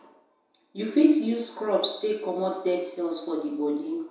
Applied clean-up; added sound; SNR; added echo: none; none; none; reverberation time 0.7 s.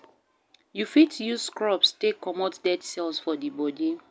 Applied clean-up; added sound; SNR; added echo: none; none; none; none.